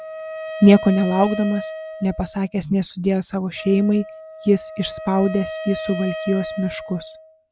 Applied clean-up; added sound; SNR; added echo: none; Wind instrument, woodwind instrument; 12 dB; none.